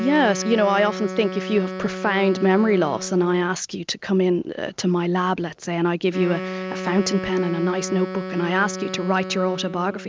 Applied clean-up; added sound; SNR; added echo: none; Wind instrument, woodwind instrument; 10 dB; none.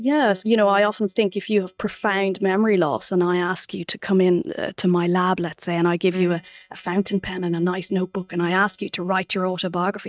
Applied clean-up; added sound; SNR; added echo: neural mask model DeepFilterNet 3.